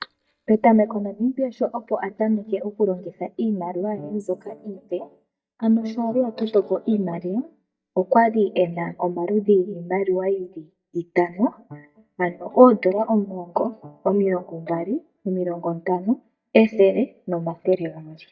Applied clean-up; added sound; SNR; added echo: neural mask model DeepFilterNet 3.